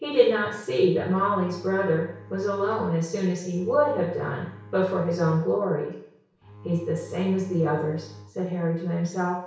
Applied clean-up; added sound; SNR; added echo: none; Bowed string instrument; 20 dB; reverberation time 0.6 s.